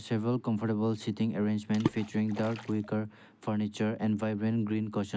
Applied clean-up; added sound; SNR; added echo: none; Water / Splash, splatter; 8 dB; none.